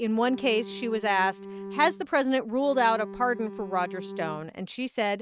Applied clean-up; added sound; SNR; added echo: neural mask model RNNoise.